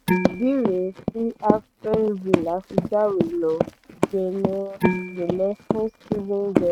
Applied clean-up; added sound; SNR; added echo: neural mask model RNNoise.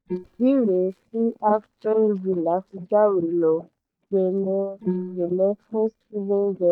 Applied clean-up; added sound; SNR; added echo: neural mask model DeepFilterNet 3.